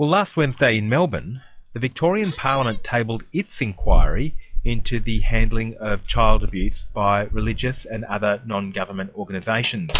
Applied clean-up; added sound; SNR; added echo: classical method log-MMSE.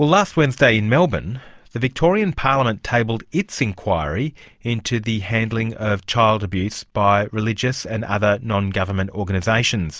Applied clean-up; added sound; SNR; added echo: none; none; none; none.